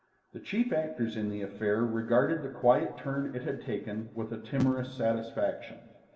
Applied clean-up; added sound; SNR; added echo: none; none; none; reverberation time 1.5 s.